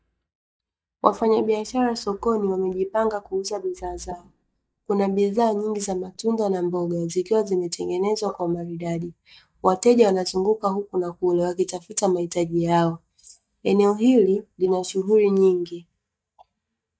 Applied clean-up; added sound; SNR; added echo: neural mask model DeepFilterNet 3.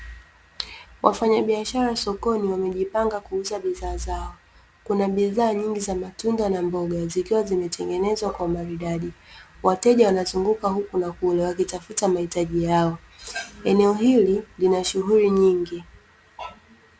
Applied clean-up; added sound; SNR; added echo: none; none; none; none.